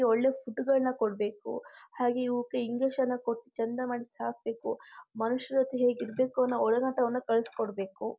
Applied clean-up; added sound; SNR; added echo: none; none; none; none.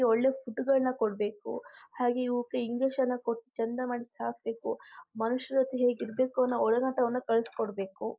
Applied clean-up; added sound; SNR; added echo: neural mask model Resemble Enhance denoiser.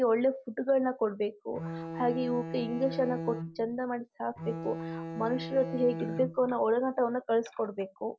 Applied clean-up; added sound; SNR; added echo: none; Bowed string instrument; 8 dB; none.